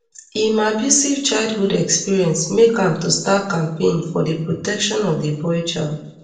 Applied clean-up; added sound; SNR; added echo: none; none; none; reverberation time 0.6 s.